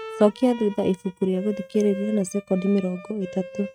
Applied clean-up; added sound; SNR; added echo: neural mask model RNNoise.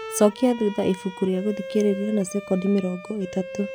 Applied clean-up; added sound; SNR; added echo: none; Bowed string instrument; 13 dB; none.